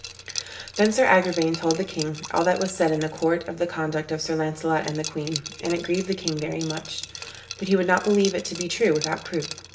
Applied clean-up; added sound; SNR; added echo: none; Liquid; 13 dB; reverberation time 0.7 s.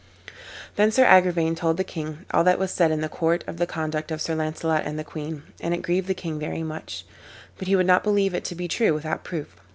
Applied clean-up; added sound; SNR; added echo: none; none; none; none.